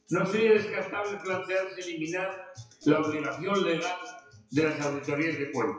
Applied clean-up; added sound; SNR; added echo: classical method WPE with log-MMSE.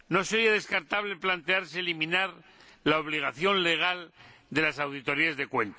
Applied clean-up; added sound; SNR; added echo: none; none; none; none.